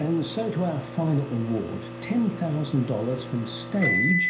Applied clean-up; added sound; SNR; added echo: none; Microwave oven; 5 dB; reverberation time 0.5 s.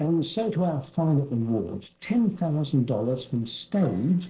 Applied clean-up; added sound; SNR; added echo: neural separator model SepFormer DNS4.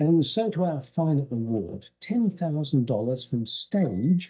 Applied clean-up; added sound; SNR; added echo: neural mask model DeepFilterNet 3.